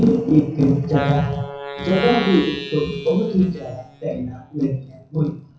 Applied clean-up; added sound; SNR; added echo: classical method WPE with log-MMSE.